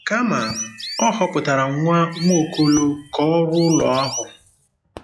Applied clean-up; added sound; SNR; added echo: classical method log-MMSE.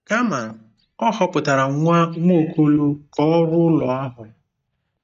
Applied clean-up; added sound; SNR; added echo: neural mask model DeepFilterNet 3.